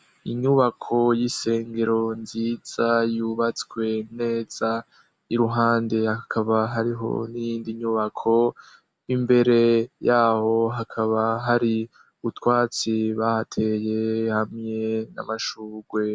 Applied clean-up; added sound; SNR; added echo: none; none; none; none.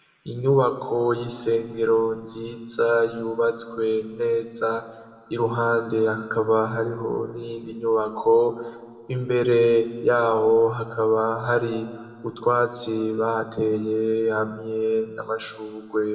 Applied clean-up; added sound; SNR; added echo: none; none; none; reverberation time 1.5 s.